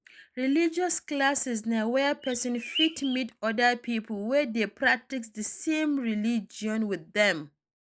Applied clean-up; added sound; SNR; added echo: neural mask model Resemble Enhance denoiser.